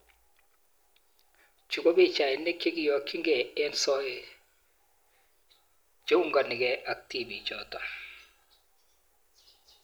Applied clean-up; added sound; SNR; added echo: none; none; none; none.